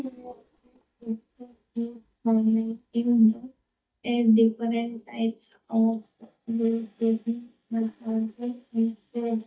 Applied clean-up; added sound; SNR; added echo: neural mask model DeepFilterNet 3.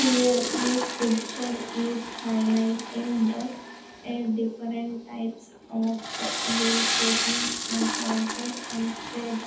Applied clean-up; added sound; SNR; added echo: none; Toilet flush / Water; 3 dB; reverberation time 0.6 s.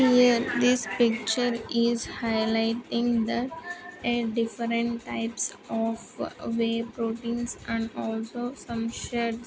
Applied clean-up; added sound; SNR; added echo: none; none; none; none.